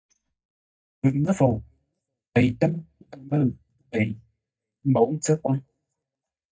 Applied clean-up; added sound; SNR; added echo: neural mask model DeepFilterNet 3.